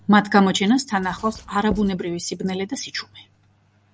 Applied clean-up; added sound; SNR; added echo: none; Writing; 16 dB; none.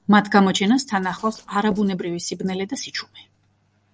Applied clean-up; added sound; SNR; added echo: neural separator model SepFormer DNS4.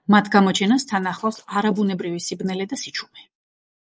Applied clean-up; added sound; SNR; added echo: neural mask model Resemble Enhance denoiser.